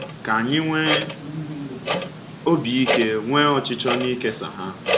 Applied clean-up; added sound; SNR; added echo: none; Clock; 4 dB; none.